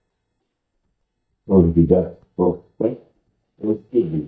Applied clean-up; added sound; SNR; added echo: neural mask model DeepFilterNet 3.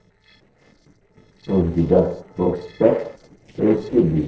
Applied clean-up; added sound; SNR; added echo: neural separator model SepFormer DNS4.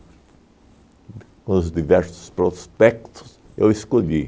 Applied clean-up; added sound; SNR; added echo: none; none; none; none.